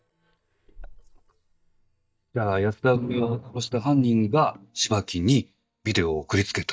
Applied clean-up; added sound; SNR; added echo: neural mask model DeepFilterNet 3.